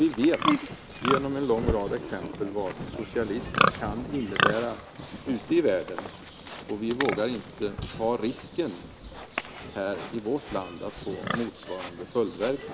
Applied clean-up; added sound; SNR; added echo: none; Livestock, farm animals, working animals; 3 dB; none.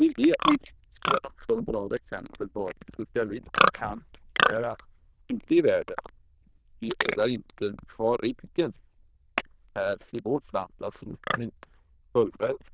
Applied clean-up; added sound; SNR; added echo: neural diffusion model UNIVERSE++.